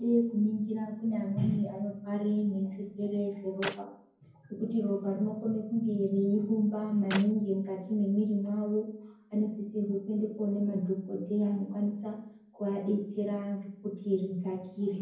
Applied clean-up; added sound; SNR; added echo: none; Clapping; 12 dB; reverberation time 0.9 s.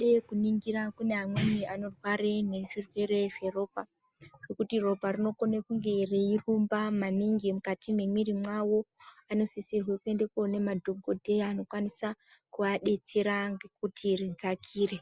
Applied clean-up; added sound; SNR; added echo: none; none; none; none.